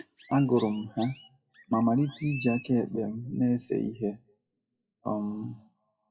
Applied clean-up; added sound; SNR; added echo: classical method WPE with log-MMSE.